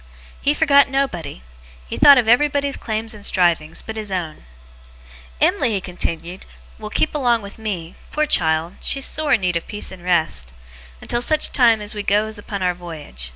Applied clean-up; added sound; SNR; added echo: none; none; none; none.